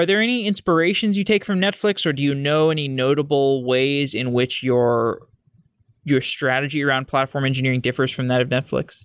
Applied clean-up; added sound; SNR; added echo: none; none; none; none.